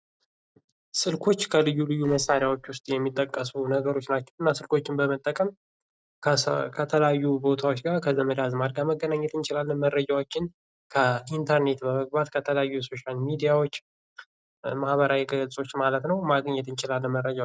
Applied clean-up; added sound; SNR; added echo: neural separator model SepFormer DNS4.